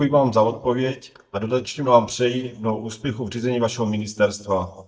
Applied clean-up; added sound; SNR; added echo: neural mask model DeepFilterNet 3.